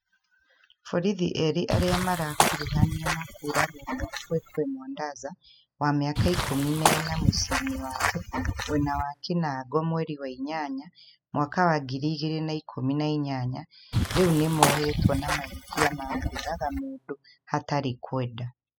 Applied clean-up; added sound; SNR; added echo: classical method spectral subtraction.